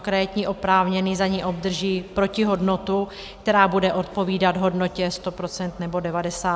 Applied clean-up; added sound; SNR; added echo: none; none; none; none.